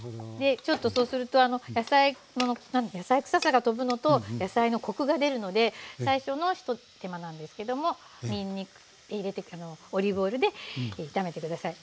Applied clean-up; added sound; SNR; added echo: none; none; none; none.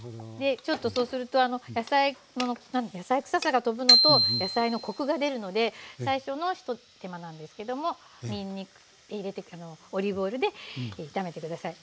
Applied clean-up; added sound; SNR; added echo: none; Bicycle bell; -3 dB; none.